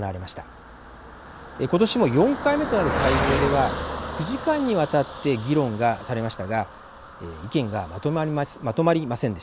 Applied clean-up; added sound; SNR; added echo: none; Car passing by; 7 dB; none.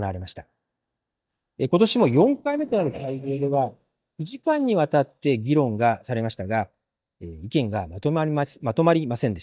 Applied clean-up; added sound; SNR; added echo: neural mask model DeepFilterNet 3.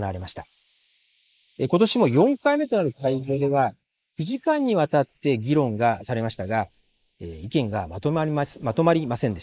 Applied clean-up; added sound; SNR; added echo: neural mask model Resemble Enhance denoiser.